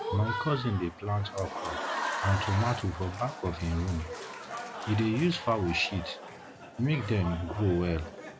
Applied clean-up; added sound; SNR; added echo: none; Applause / Crowd; 8 dB; none.